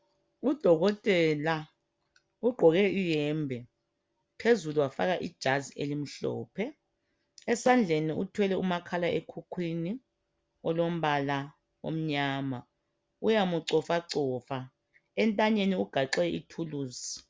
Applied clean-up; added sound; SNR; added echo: none; Snare drum; 19 dB; none.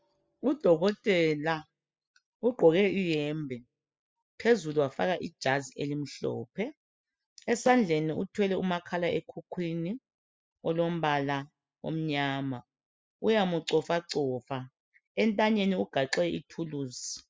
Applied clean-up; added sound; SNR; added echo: classical method spectral subtraction.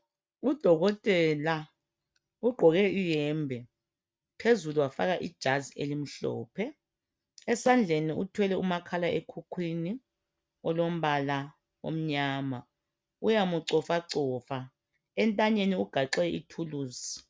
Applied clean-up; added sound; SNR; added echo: neural mask model RNNoise.